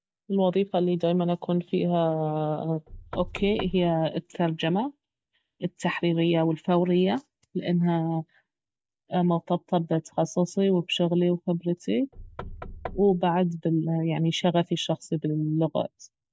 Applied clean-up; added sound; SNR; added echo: none; Knock / Wood; 14 dB; none.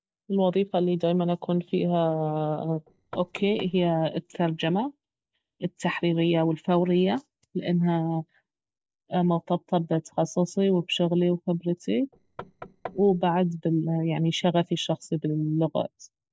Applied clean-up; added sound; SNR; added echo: neural separator model SepFormer DNS4.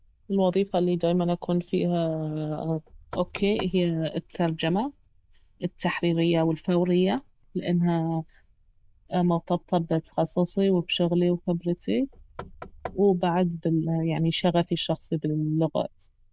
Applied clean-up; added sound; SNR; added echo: neural diffusion model UNIVERSE++.